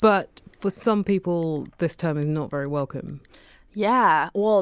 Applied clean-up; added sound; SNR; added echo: none; Bell; 13 dB; none.